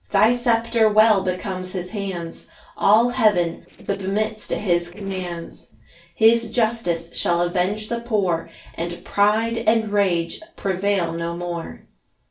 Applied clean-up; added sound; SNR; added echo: neural separator model SepFormer DNS4.